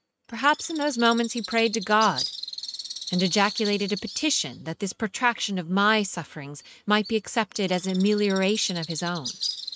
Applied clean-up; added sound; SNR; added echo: neural mask model RNNoise.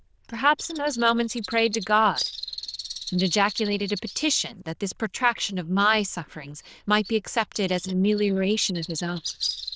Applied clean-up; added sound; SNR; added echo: neural diffusion model UNIVERSE++.